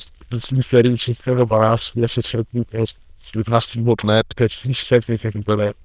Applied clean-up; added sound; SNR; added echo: neural diffusion model UNIVERSE++.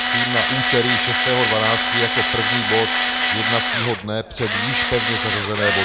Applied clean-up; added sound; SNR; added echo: none; Tools; -4 dB; none.